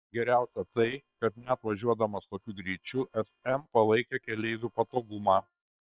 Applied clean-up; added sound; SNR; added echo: neural separator model SepFormer WHAM!.